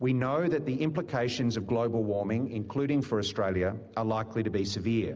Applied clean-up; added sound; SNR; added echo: none; none; none; none.